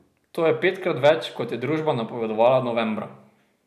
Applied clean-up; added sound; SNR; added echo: none; none; none; none.